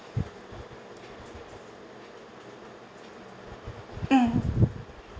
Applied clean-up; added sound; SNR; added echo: none; none; none; none.